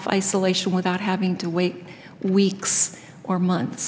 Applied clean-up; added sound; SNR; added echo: none; none; none; none.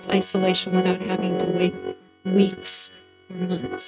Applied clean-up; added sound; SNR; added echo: neural mask model RNNoise.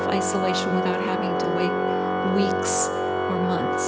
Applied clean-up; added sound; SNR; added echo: none; Organ; -3 dB; none.